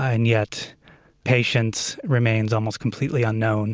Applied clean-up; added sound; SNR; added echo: none; none; none; none.